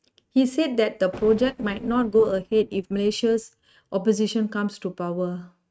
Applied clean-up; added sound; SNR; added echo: neural mask model RNNoise.